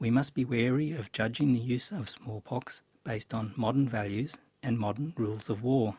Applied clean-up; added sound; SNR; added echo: none; none; none; none.